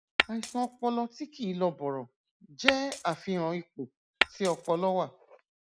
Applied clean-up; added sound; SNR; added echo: none; Glass; 0 dB; none.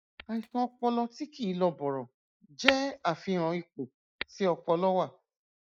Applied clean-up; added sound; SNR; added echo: neural mask model DeepFilterNet 3.